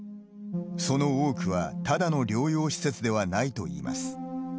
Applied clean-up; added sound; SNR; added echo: none; none; none; none.